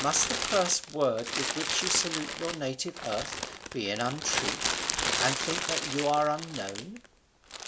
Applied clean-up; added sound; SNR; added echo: none; Crumpling, crinkling; 2 dB; none.